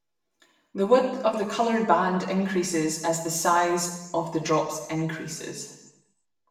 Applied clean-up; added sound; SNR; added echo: none; none; none; reverberation time 0.9 s.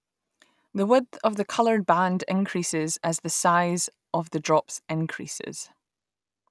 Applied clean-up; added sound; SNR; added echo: none; none; none; none.